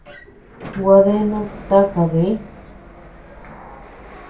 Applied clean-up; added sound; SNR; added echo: none; Sliding door; 17 dB; reverberation time 0.3 s.